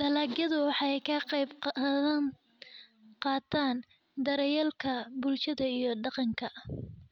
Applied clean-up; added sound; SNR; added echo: none; none; none; none.